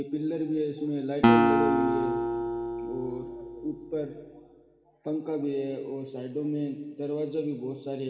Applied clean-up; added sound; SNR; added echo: none; Acoustic guitar; -5 dB; reverberation time 2.0 s.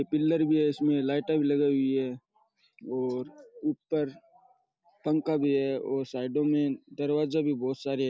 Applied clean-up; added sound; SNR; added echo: none; none; none; none.